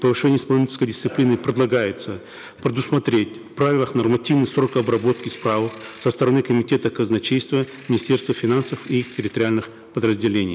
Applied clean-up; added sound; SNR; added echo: none; Ratchet, pawl / Percussion; 17 dB; none.